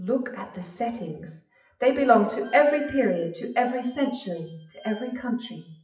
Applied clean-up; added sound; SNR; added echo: classical method WPE with log-MMSE.